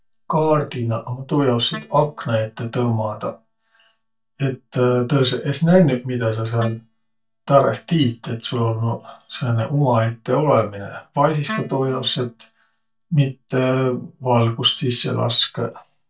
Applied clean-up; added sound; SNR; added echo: neural mask model DeepFilterNet 3.